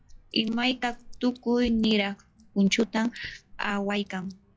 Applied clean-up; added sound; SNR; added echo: classical method log-MMSE.